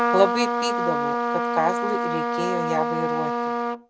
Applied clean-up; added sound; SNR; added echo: none; Trumpet; -2 dB; none.